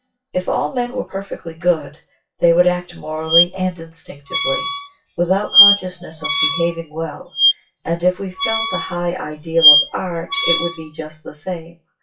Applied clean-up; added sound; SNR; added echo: classical method WPE with log-MMSE.